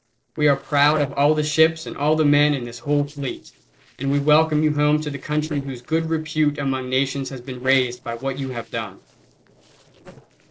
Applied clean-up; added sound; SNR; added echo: neural separator model SepFormer DNS4.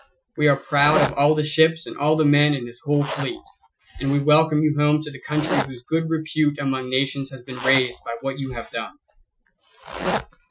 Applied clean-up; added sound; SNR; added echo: classical method Wiener filter.